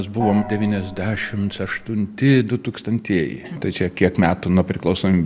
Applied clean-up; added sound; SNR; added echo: none; Gong; 12 dB; none.